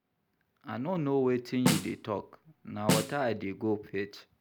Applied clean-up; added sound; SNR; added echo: none; Snare drum; 1 dB; none.